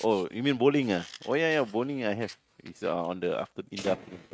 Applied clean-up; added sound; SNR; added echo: neural mask model RNNoise.